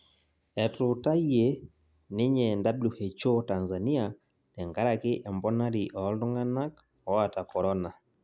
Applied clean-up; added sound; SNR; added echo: none; none; none; none.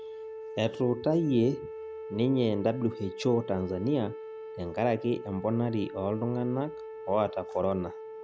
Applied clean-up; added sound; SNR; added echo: none; Wind instrument, woodwind instrument; 11 dB; none.